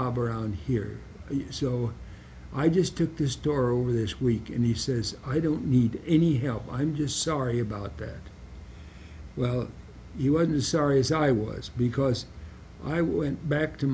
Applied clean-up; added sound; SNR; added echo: none; none; none; none.